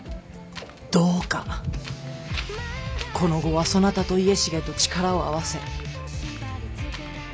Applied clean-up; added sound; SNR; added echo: none; Wind; 16 dB; none.